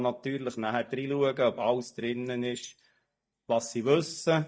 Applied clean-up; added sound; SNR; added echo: neural mask model DeepFilterNet 3.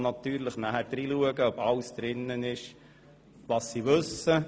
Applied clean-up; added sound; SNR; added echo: none; none; none; none.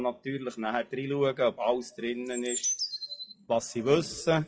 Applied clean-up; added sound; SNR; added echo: classical method WPE with log-MMSE.